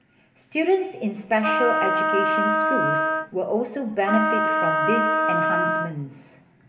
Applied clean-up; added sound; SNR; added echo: none; Wind instrument, woodwind instrument; -4 dB; reverberation time 2.4 s.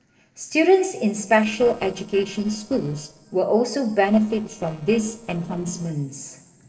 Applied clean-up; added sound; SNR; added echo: neural separator model SepFormer DNS4.